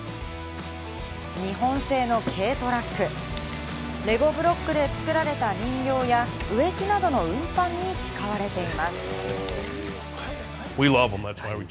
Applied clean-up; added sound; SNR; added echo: none; Crackle; 20 dB; none.